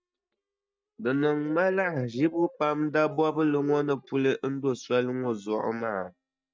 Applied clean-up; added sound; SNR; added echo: neural mask model DeepFilterNet 3.